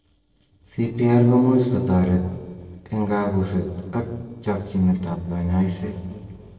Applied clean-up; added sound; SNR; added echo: neural separator model SepFormer DNS4.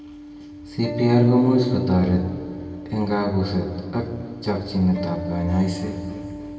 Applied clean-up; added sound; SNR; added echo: none; Acoustic guitar; 12 dB; reverberation time 2.2 s.